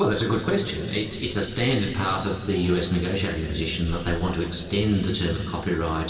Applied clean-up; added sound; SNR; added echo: none; none; none; reverberation time 2.5 s.